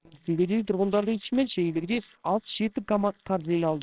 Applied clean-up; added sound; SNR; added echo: neural separator model SepFormer WHAMR!.